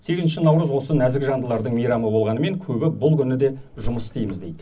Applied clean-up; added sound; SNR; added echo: none; Drawer open or close; 15 dB; reverberation time 0.4 s.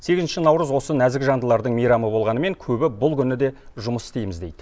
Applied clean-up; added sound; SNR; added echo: none; none; none; none.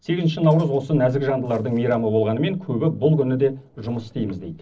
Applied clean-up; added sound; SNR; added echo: neural separator model SepFormer DNS4.